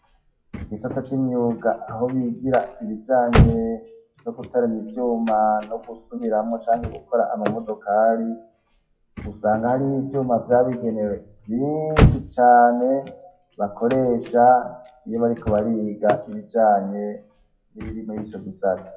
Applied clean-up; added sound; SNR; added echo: classical method WPE with log-MMSE.